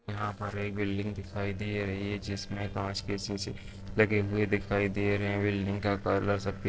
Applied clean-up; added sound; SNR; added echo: neural separator model SepFormer DNS4.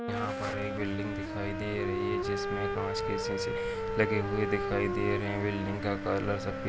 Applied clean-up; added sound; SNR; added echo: none; Wind instrument, woodwind instrument; 1 dB; none.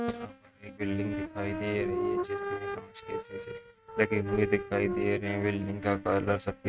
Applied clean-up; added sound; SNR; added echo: neural mask model RNNoise.